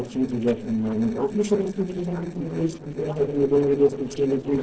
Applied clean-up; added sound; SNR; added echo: neural separator model SepFormer DNS4.